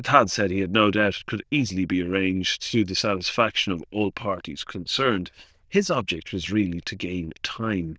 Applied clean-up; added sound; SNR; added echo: neural diffusion model UNIVERSE++.